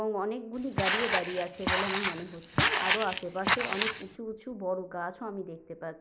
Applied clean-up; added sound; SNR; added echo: none; Walk, footsteps; -5 dB; none.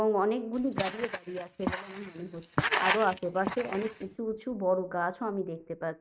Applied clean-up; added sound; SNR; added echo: neural mask model RNNoise.